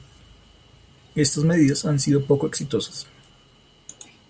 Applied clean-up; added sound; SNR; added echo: none; none; none; none.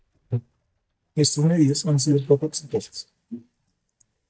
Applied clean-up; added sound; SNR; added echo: neural mask model DeepFilterNet 3.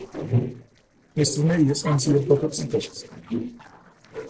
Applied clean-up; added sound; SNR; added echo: neural separator model SepFormer DNS4.